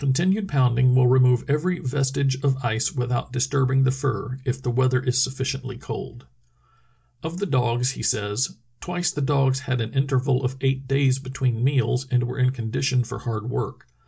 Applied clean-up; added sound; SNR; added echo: none; none; none; none.